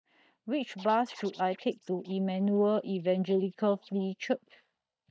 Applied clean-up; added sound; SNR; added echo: neural mask model DeepFilterNet 3.